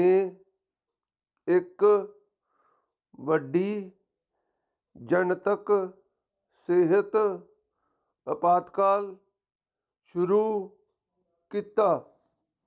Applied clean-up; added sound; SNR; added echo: none; none; none; none.